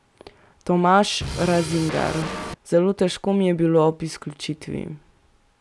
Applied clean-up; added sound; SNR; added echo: none; Drum kit; 8 dB; none.